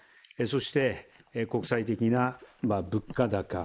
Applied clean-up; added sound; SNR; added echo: neural mask model Resemble Enhance denoiser.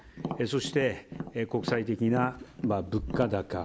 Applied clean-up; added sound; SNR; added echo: none; Tap; 10 dB; none.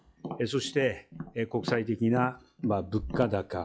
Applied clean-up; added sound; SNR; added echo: classical method log-MMSE.